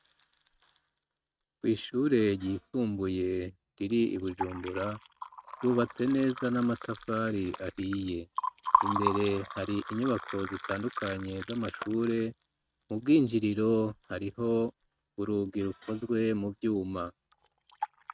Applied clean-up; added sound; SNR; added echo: neural mask model RNNoise.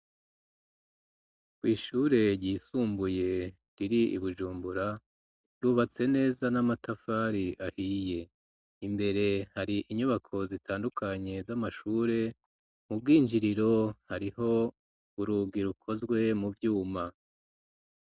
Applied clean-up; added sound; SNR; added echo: none; none; none; none.